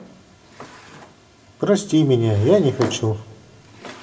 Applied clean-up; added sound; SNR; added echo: none; Drawer open or close; 16 dB; reverberation time 0.6 s.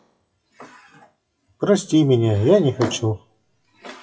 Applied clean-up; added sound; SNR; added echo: classical method WPE with log-MMSE.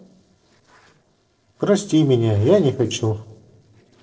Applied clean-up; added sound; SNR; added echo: neural separator model SepFormer DNS4.